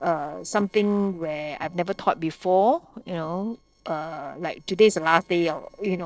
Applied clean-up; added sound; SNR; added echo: neural separator model SepFormer DNS4.